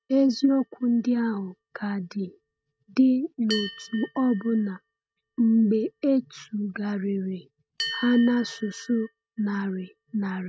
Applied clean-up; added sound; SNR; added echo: neural mask model RNNoise.